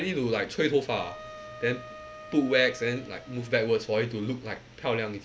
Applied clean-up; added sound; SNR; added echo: none; Wind instrument, woodwind instrument; 17 dB; none.